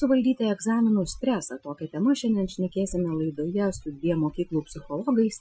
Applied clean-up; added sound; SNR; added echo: classical method Wiener filter.